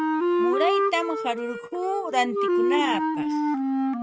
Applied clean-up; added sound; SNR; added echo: neural mask model RNNoise.